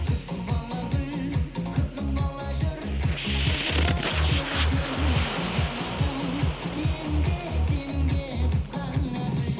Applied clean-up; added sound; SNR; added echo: none; Fire; 9 dB; reverberation time 0.5 s.